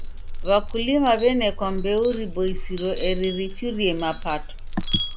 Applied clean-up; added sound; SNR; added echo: none; Glass; 0 dB; none.